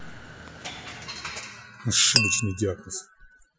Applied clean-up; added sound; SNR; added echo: classical method Wiener filter.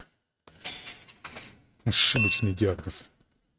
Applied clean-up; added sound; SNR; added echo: neural mask model RNNoise.